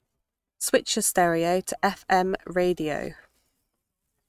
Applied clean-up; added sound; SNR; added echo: neural mask model RNNoise.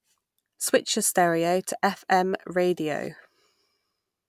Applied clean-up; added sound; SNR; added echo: none; none; none; none.